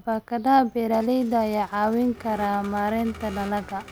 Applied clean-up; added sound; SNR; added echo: none; Vehicle; 19 dB; none.